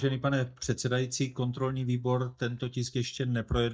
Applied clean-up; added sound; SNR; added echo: neural mask model DeepFilterNet 3.